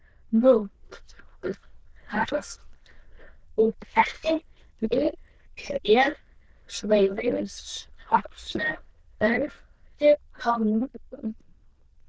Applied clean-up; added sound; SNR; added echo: neural diffusion model UNIVERSE++.